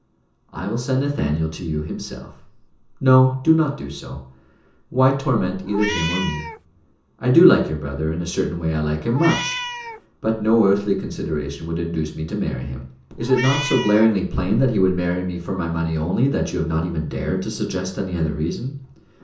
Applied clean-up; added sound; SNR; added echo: none; Meow; 7 dB; reverberation time 0.6 s.